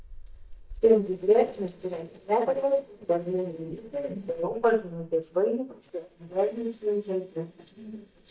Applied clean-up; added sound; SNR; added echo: neural mask model DeepFilterNet 3.